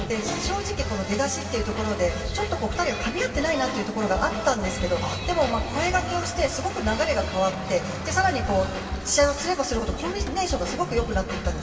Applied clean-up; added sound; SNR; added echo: none; Toilet flush; 17 dB; reverberation time 2.7 s.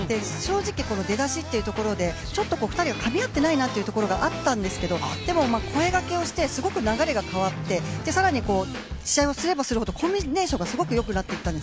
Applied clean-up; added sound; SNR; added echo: none; none; none; none.